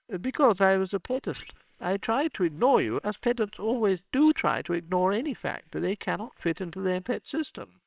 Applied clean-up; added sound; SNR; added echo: neural separator model SepFormer WHAMR!.